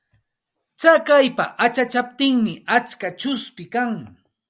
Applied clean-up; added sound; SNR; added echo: none; none; none; none.